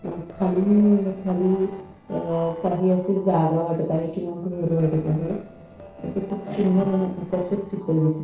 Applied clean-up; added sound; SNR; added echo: neural separator model SepFormer DNS4.